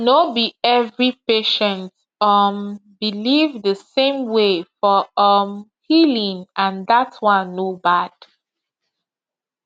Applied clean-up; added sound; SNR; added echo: none; none; none; none.